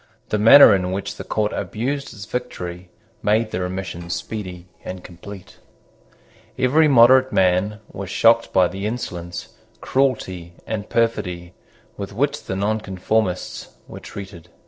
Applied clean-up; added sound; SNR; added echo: neural separator model SepFormer DNS4.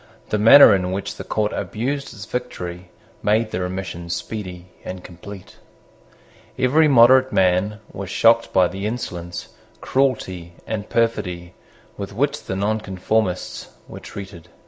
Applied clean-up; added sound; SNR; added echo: none; none; none; none.